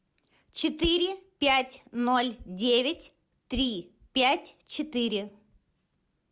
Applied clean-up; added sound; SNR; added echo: none; none; none; none.